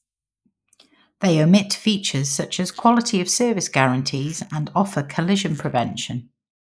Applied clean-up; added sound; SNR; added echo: neural mask model Resemble Enhance denoiser.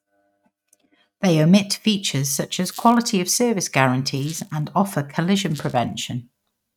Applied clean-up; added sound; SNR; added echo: neural mask model RNNoise.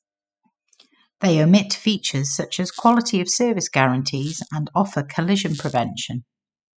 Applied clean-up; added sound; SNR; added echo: classical method spectral subtraction.